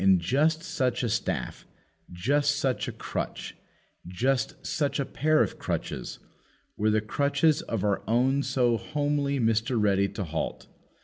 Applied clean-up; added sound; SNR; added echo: none; none; none; none.